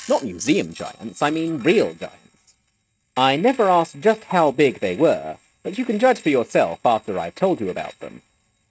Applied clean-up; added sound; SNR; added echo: neural mask model RNNoise.